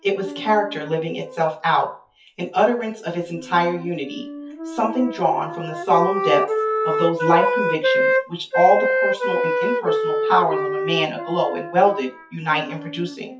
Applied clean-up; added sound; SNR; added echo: classical method WPE with log-MMSE.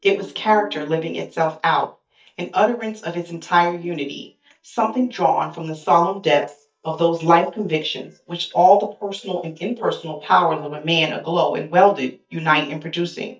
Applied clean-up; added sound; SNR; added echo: neural mask model DeepFilterNet 3.